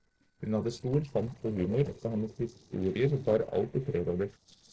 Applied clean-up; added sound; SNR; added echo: neural separator model SepFormer DNS4.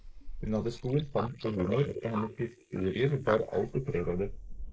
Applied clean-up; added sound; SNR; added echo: neural mask model Resemble Enhance denoiser.